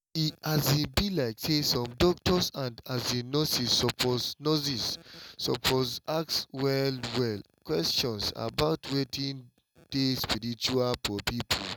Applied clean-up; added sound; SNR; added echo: none; none; none; none.